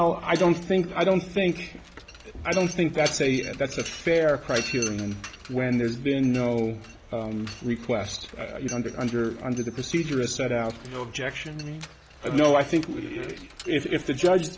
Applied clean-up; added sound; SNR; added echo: none; Mechanisms; 16 dB; none.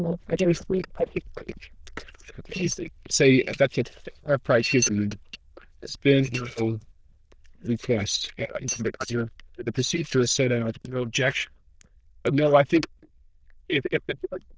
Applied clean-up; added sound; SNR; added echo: neural diffusion model UNIVERSE++.